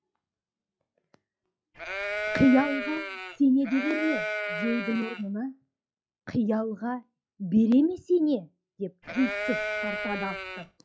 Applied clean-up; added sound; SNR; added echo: classical method log-MMSE.